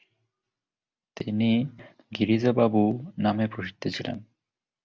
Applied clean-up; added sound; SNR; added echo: none; none; none; none.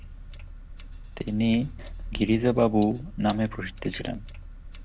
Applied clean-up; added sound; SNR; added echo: none; Sink (filling or washing); 11 dB; none.